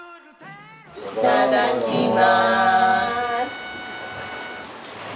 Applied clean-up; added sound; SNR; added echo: none; Trumpet; 17 dB; none.